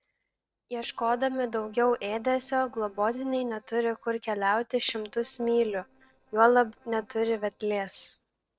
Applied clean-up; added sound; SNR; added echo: neural separator model SepFormer DNS4.